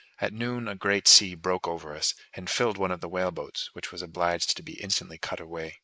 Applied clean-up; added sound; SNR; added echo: neural mask model Resemble Enhance denoiser.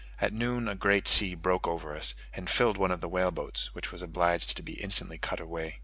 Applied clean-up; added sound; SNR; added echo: none; none; none; none.